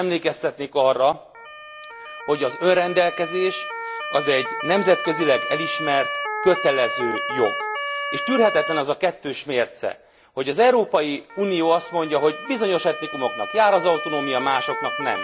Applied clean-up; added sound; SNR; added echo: none; Motor vehicle (road) / Siren; 8 dB; none.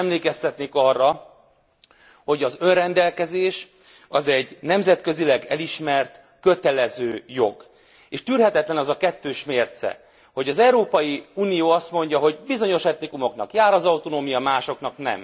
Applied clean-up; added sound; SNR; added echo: none; none; none; none.